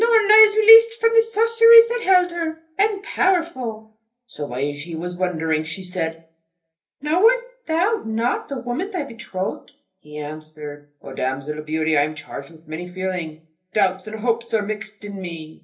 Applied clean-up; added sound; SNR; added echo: none; none; none; reverberation time 0.3 s.